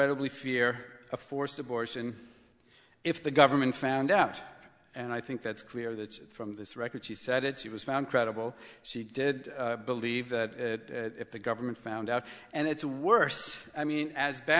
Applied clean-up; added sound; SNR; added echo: none; none; none; none.